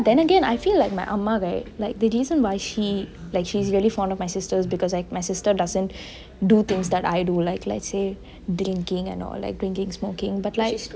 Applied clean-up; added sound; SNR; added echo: none; none; none; none.